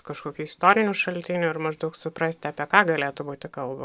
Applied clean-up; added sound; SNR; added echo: none; none; none; none.